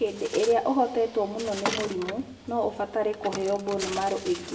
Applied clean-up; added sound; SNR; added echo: none; Bird; 11 dB; reverberation time 0.6 s.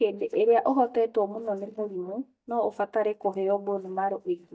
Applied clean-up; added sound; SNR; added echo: neural mask model DeepFilterNet 3.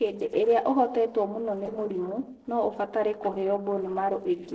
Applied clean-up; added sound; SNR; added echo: neural separator model SepFormer DNS4.